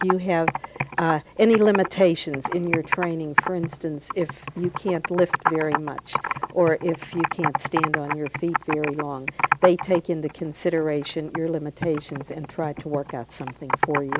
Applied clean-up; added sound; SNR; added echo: none; Computer keyboard; 4 dB; none.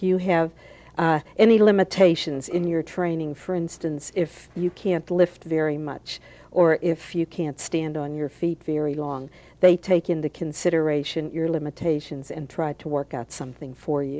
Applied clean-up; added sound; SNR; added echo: none; none; none; none.